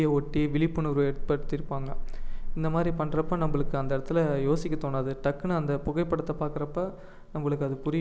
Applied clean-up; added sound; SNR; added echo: none; none; none; none.